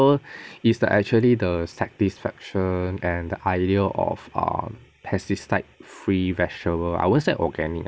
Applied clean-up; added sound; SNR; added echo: none; none; none; none.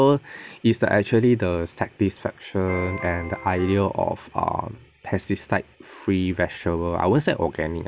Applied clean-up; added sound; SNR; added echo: none; Electric guitar; 12 dB; none.